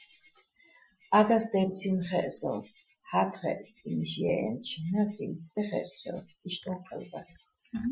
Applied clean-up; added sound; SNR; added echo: classical method Wiener filter.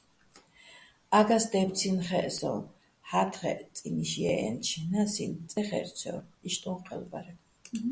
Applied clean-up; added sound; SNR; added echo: none; none; none; none.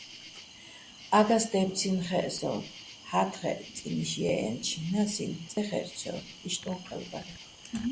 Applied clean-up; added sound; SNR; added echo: none; Cricket; 17 dB; none.